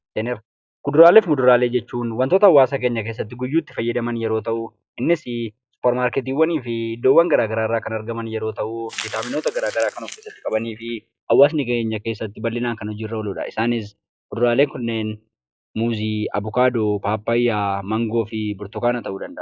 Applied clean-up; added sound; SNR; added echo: classical method log-MMSE.